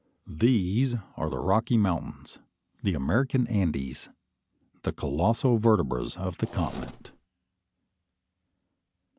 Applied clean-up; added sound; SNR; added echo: none; Mechanisms; 15 dB; none.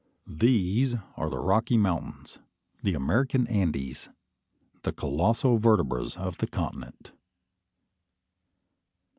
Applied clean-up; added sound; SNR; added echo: none; none; none; none.